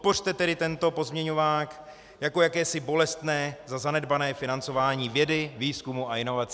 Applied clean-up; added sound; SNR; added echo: none; none; none; none.